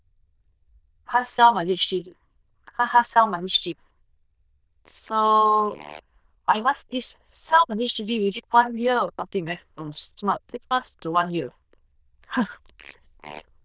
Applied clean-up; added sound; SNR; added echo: neural diffusion model UNIVERSE++.